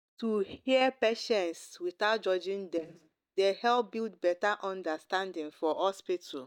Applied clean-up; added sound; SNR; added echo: neural mask model DeepFilterNet 3.